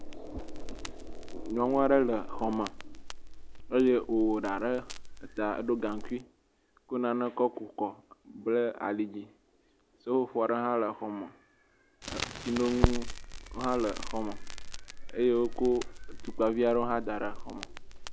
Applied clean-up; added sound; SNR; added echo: none; Crackle; 6 dB; none.